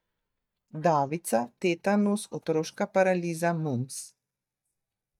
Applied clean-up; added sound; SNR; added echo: neural mask model DeepFilterNet 3.